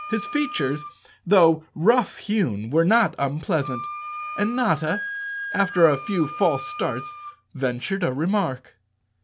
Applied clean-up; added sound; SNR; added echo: none; Wind instrument, woodwind instrument; 12 dB; none.